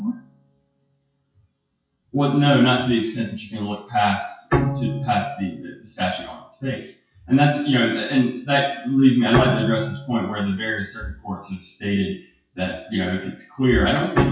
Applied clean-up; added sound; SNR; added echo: classical method WPE with log-MMSE.